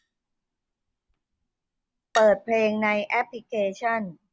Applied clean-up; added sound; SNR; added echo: none; Chink, clink; 19 dB; none.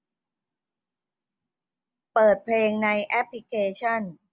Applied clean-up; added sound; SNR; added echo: none; none; none; none.